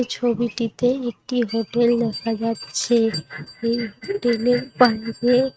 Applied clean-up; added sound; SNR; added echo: neural mask model RNNoise.